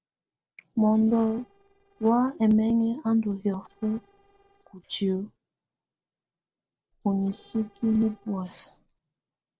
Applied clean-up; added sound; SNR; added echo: neural separator model SepFormer DNS4.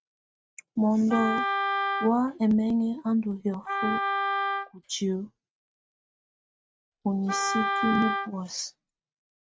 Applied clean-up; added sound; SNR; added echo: neural mask model RNNoise.